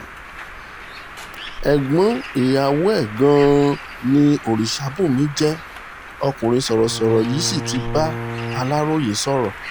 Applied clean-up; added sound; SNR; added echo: none; Bowed string instrument + Bird; 12 dB; none.